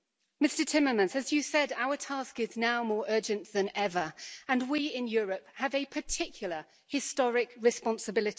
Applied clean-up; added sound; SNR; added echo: none; none; none; none.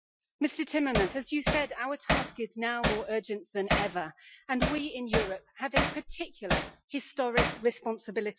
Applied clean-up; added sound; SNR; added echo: classical method Wiener filter.